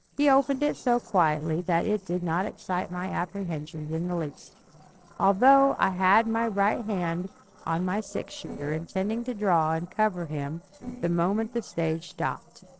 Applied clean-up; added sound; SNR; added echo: neural separator model SepFormer DNS4.